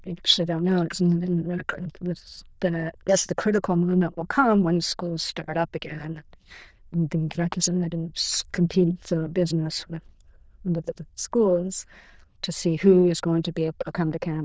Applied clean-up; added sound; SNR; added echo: neural diffusion model UNIVERSE++.